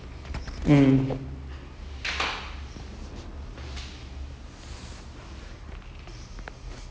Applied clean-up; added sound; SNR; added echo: none; none; none; none.